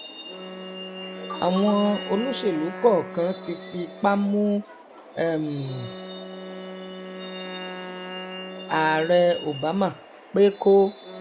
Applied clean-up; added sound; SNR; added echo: none; Wind instrument, woodwind instrument + Truck; 12 dB; none.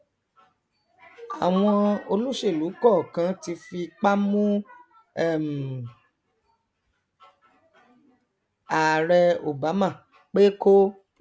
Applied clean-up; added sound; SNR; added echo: none; none; none; none.